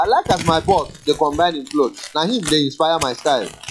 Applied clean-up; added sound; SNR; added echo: classical method log-MMSE.